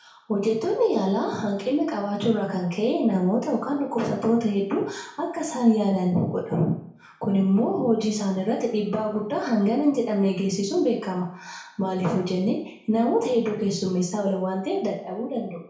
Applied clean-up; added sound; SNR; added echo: none; none; none; reverberation time 0.6 s.